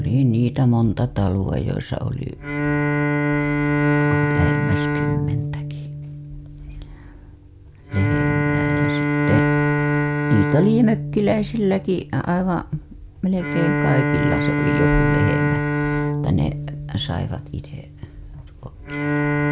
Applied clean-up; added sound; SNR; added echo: none; Bowed string instrument; -1 dB; none.